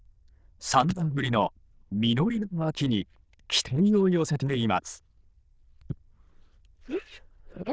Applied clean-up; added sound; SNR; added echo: neural diffusion model UNIVERSE++.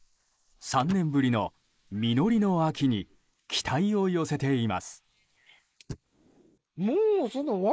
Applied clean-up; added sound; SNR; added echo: neural mask model Resemble Enhance denoiser.